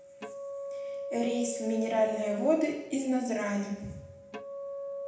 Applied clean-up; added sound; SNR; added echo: none; Acoustic guitar; 8 dB; reverberation time 0.8 s.